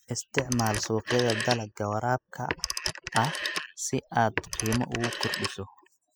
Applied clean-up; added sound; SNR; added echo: classical method spectral subtraction.